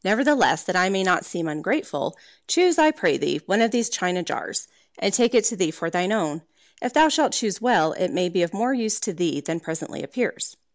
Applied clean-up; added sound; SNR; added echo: none; none; none; none.